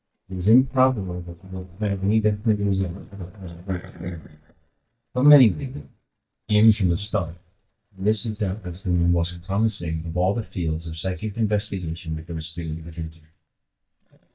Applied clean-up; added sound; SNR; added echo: neural mask model DeepFilterNet 3.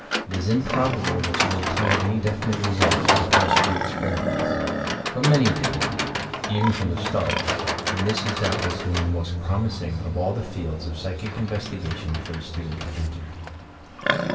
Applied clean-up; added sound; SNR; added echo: none; Livestock, farm animals, working animals; 1 dB; reverberation time 2.6 s.